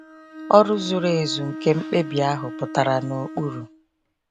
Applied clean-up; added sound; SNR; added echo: none; Bowed string instrument; 12 dB; none.